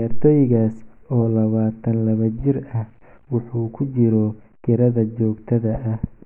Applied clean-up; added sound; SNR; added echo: neural mask model Resemble Enhance denoiser.